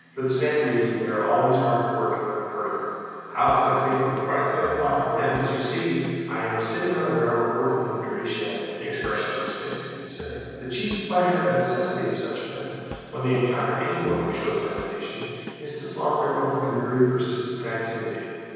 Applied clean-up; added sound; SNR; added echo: none; Drum kit; 18 dB; reverberation time 2.1 s.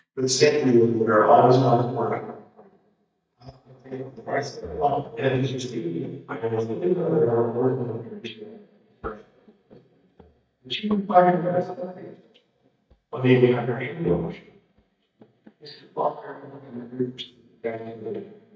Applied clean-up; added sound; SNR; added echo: neural mask model DeepFilterNet 3.